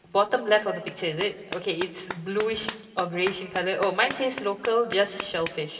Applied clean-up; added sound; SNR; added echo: none; Clapping; 13 dB; reverberation time 2.8 s.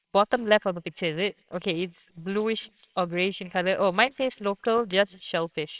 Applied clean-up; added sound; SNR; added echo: neural separator model SepFormer WHAMR!.